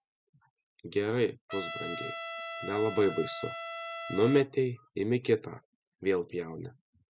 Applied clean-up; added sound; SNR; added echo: none; Trumpet; 8 dB; none.